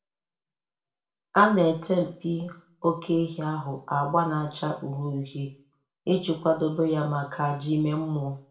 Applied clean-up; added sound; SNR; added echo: none; none; none; reverberation time 0.4 s.